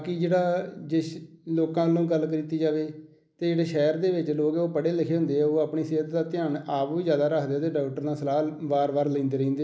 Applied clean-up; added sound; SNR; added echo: none; none; none; none.